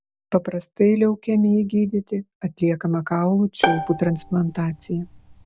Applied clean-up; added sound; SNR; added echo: none; Bowed string instrument; 6 dB; none.